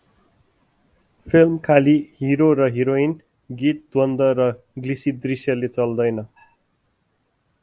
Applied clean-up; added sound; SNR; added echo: none; none; none; none.